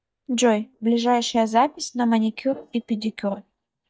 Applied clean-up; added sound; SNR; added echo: neural mask model DeepFilterNet 3.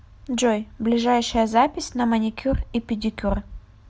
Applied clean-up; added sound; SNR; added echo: none; none; none; none.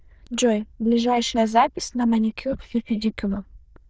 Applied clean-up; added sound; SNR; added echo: neural diffusion model UNIVERSE++.